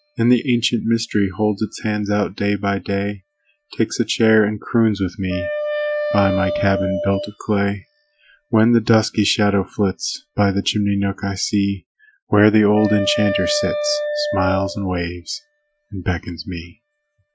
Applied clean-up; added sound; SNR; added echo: classical method Wiener filter.